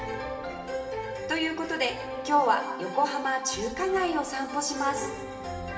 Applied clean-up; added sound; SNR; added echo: none; Wind instrument, woodwind instrument; 13 dB; reverberation time 1.1 s.